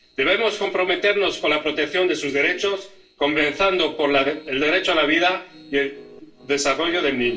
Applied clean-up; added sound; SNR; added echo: neural separator model SepFormer DNS4.